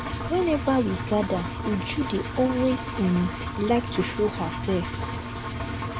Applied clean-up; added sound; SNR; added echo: none; Engine; 5 dB; none.